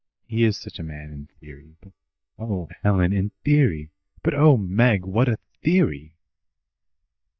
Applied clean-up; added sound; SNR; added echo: neural mask model DeepFilterNet 3.